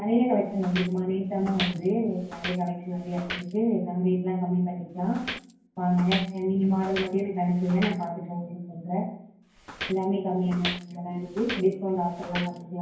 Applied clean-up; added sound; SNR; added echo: none; Walk, footsteps; 12 dB; reverberation time 0.9 s.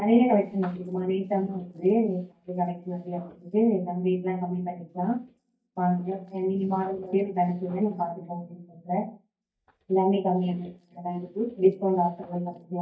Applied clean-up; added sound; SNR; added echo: neural mask model DeepFilterNet 3.